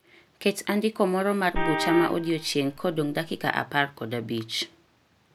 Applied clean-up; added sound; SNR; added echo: none; Vehicle horn, car horn, honking; 4 dB; none.